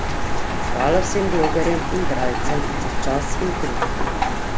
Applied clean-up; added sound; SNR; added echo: none; Rain; -4 dB; none.